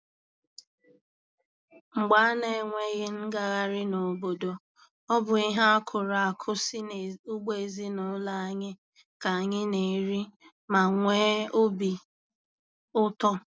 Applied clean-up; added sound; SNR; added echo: none; none; none; none.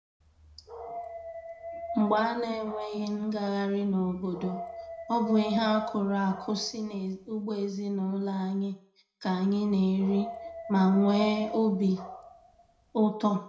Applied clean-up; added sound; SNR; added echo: none; Dog; 13 dB; reverberation time 0.4 s.